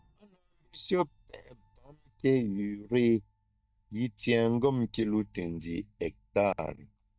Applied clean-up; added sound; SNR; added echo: neural mask model DeepFilterNet 3.